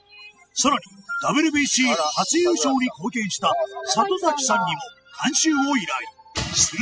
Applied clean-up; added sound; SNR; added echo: classical method spectral subtraction.